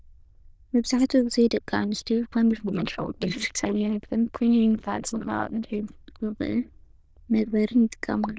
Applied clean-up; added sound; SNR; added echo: neural diffusion model UNIVERSE++.